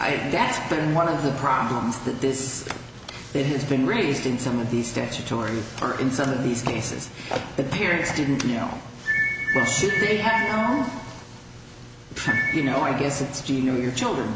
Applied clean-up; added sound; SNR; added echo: none; none; none; none.